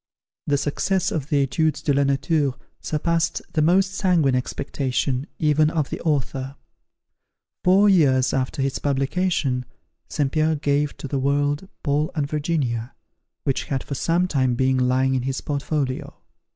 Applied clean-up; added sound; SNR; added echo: none; none; none; none.